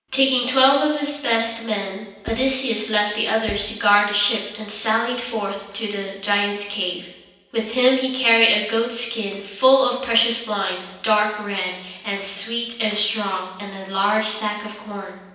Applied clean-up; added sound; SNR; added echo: none; Writing; 13 dB; reverberation time 0.9 s.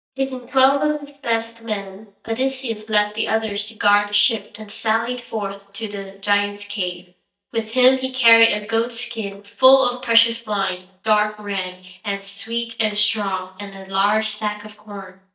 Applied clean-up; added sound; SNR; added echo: neural mask model DeepFilterNet 3.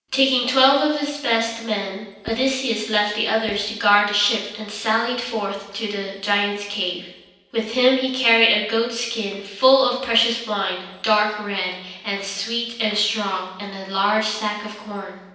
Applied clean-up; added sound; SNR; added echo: neural separator model SepFormer DNS4.